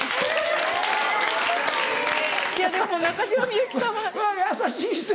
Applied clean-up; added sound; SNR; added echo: none; none; none; none.